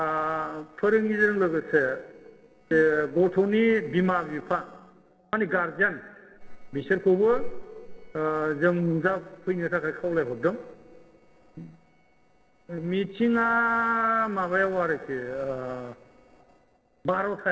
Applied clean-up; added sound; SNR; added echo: neural separator model SepFormer DNS4.